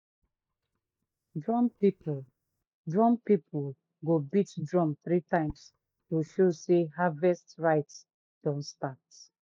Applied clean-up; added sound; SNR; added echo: neural mask model DeepFilterNet 3.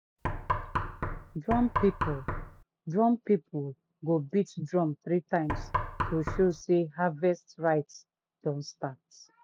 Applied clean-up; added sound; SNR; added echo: none; Knock; 3 dB; none.